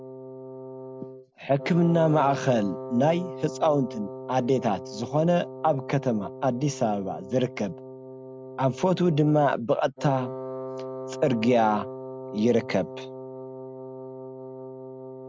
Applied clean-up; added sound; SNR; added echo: none; Wind instrument, woodwind instrument; 11 dB; none.